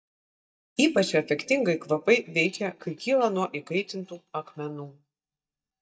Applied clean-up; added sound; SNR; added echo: neural mask model DeepFilterNet 3.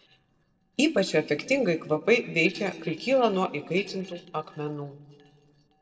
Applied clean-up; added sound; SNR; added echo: neural separator model SepFormer DNS4.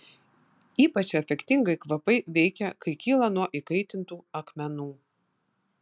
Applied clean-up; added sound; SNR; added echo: none; none; none; none.